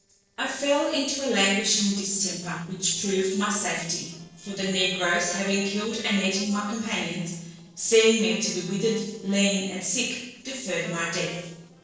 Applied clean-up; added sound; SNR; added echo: neural separator model SepFormer DNS4.